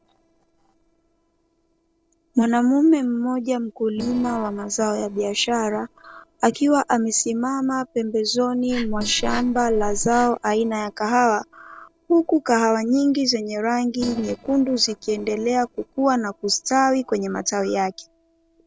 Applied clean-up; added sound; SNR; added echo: neural separator model SepFormer DNS4.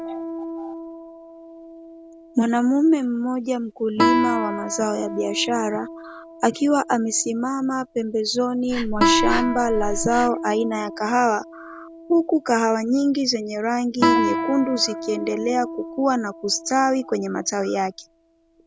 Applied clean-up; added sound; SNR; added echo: none; Guitar + Breathing; 5 dB; none.